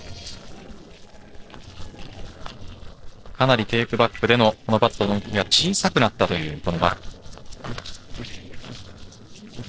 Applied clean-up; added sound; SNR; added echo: neural separator model SepFormer DNS4.